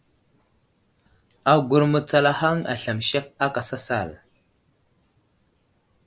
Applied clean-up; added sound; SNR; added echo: none; none; none; none.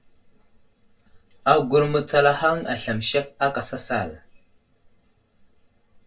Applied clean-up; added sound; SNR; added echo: none; none; none; reverberation time 0.1 s.